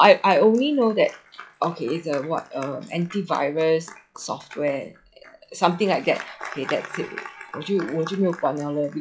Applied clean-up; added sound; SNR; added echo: classical method log-MMSE.